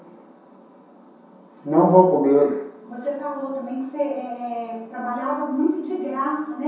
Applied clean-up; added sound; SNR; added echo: none; none; none; reverberation time 0.7 s.